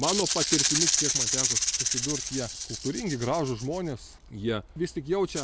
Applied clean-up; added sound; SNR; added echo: none; Rattle (instrument); -1 dB; none.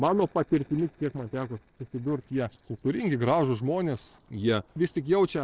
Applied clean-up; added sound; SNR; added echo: neural separator model SepFormer DNS4.